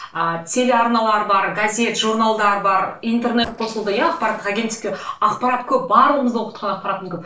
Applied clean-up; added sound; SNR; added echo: neural separator model SepFormer DNS4.